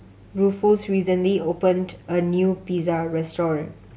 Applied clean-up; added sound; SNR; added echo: none; none; none; none.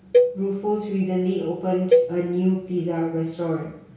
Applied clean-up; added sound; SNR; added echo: none; Cowbell; 0 dB; reverberation time 0.6 s.